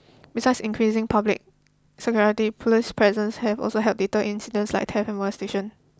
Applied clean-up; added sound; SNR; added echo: none; none; none; none.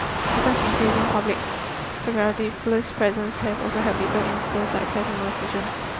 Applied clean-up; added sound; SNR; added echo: none; Waves, surf; 0 dB; none.